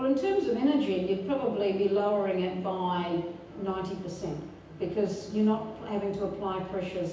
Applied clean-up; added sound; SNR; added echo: none; none; none; reverberation time 0.9 s.